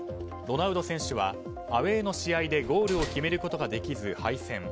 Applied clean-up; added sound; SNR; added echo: none; Slam; 10 dB; none.